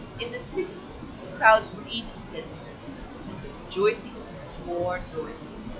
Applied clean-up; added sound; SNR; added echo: classical method log-MMSE.